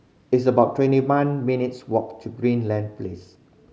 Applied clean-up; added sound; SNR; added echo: none; none; none; none.